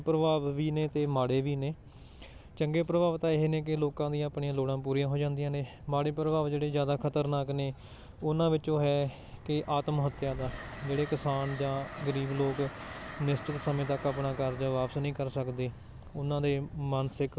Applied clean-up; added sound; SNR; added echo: none; Train; 18 dB; none.